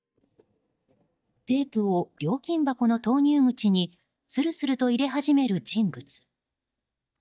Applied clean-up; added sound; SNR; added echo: neural mask model DeepFilterNet 3.